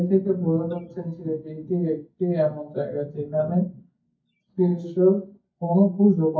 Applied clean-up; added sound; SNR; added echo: neural mask model DeepFilterNet 3.